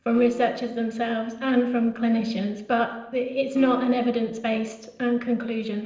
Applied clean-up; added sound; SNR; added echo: neural separator model SepFormer DNS4.